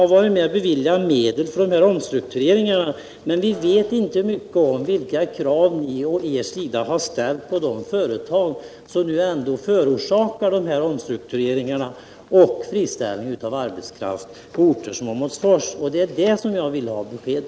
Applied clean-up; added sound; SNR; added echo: none; Piano; 19 dB; none.